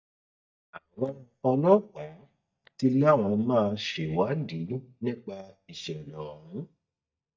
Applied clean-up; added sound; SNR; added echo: neural mask model DeepFilterNet 3.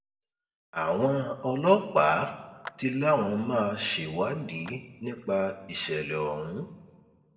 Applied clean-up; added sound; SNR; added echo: neural separator model SepFormer DNS4.